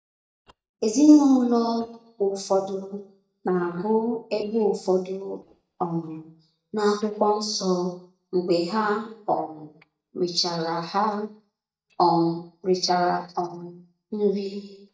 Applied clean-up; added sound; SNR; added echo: neural mask model DeepFilterNet 3.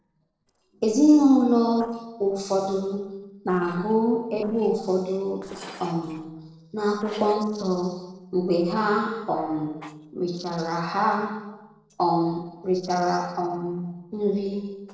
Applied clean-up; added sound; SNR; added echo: neural separator model SepFormer DNS4.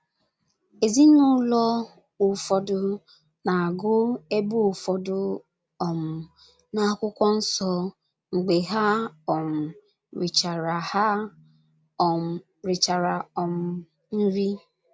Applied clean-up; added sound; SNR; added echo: none; none; none; none.